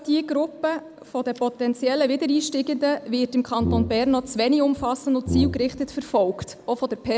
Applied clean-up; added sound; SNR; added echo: none; Brass instrument; 6 dB; none.